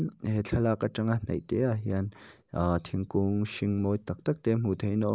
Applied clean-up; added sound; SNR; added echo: none; none; none; none.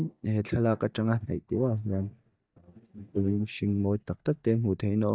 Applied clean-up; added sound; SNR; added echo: neural mask model DeepFilterNet 3.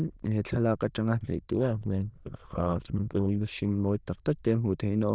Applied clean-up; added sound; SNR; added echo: neural diffusion model UNIVERSE++.